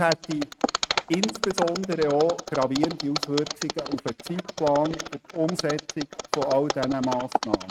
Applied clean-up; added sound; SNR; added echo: neural mask model RNNoise.